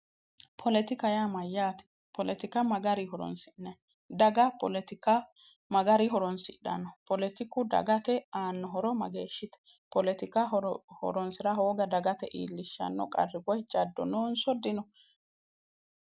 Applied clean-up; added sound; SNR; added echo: none; none; none; none.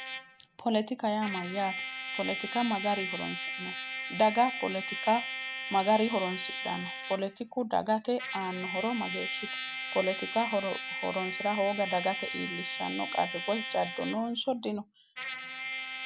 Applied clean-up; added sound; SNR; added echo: none; Trumpet; 6 dB; none.